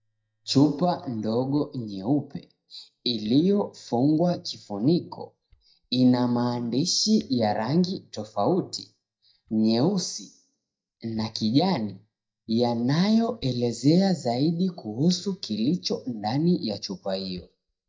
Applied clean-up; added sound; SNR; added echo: neural mask model DeepFilterNet 3.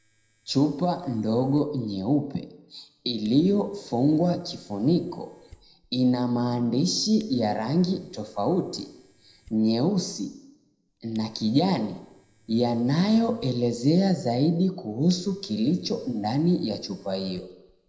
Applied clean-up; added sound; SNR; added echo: neural separator model SepFormer DNS4.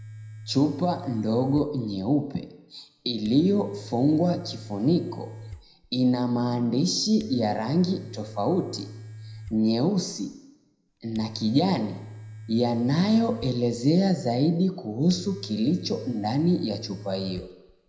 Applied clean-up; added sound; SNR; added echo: none; Domestic sounds, home sounds; 17 dB; reverberation time 0.7 s.